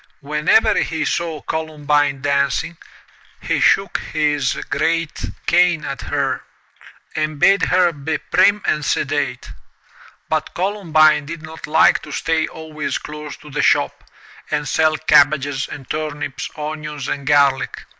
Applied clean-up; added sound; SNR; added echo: neural mask model Resemble Enhance denoiser.